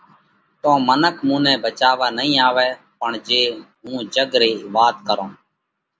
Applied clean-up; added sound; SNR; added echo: none; none; none; none.